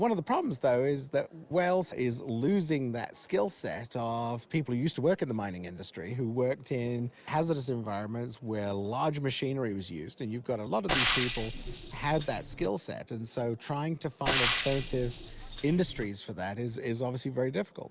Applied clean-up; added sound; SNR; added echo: none; Frying (food); -2 dB; none.